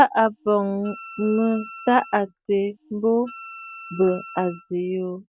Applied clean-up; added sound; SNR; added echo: none; Wind instrument, woodwind instrument; 18 dB; none.